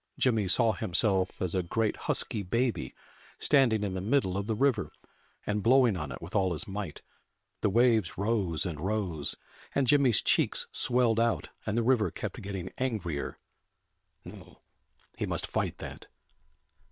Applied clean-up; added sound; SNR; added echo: neural separator model SepFormer WHAM!.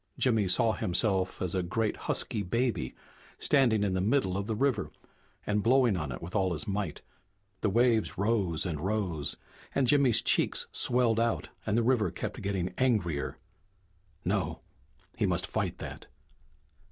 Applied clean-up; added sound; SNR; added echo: none; none; none; none.